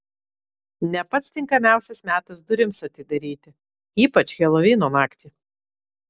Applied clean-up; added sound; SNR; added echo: none; none; none; none.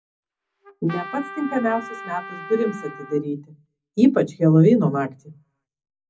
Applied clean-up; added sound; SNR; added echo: none; Trumpet; 14 dB; reverberation time 0.4 s.